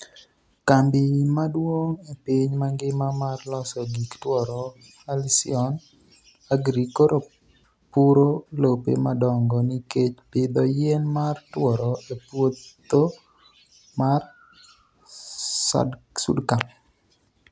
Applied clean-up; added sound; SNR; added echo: none; none; none; none.